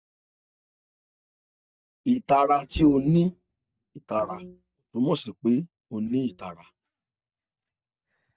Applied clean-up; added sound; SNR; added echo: neural mask model DeepFilterNet 3.